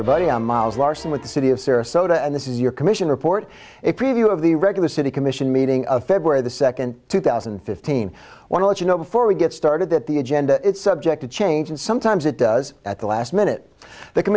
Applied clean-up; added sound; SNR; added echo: none; none; none; none.